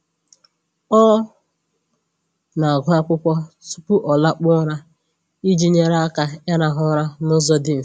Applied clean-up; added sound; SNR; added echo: none; none; none; none.